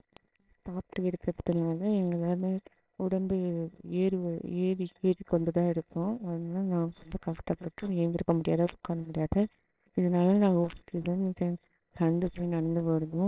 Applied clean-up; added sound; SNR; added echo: neural separator model SepFormer WHAMR!.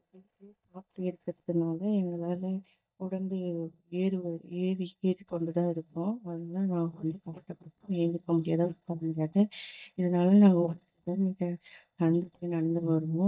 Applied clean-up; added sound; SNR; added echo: neural mask model DeepFilterNet 3.